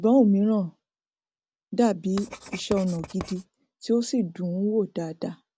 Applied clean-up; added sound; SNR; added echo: none; Writing; 16 dB; none.